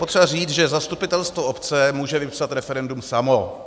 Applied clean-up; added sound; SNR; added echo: none; none; none; none.